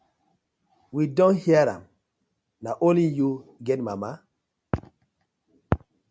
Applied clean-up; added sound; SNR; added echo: none; none; none; none.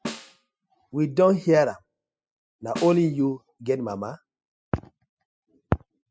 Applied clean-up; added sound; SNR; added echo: classical method spectral subtraction.